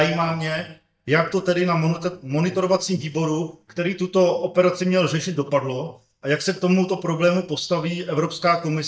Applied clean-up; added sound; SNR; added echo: neural mask model DeepFilterNet 3.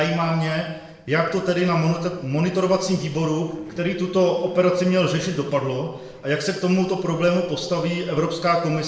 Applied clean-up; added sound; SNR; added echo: neural separator model SepFormer DNS4.